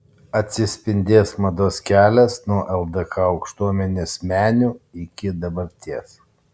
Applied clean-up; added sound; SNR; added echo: none; none; none; none.